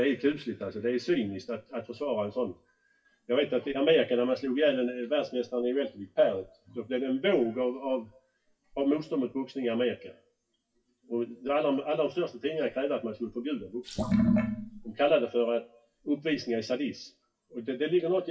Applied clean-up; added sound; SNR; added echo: classical method WPE with log-MMSE.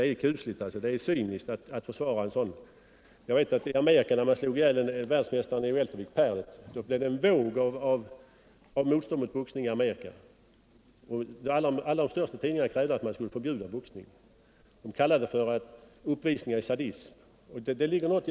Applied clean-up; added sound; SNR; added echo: none; none; none; none.